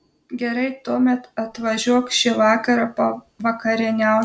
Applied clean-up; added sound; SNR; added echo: none; none; none; none.